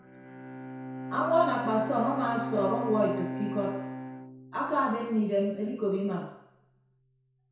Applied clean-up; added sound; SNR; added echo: none; Bowed string instrument; 8 dB; reverberation time 0.7 s.